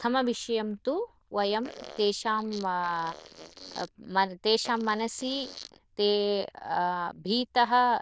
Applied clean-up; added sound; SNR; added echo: neural diffusion model UNIVERSE++.